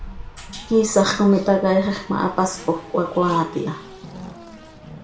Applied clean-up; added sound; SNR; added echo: none; Race car, auto racing; 16 dB; reverberation time 0.4 s.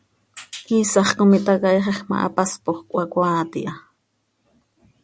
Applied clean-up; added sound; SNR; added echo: none; none; none; none.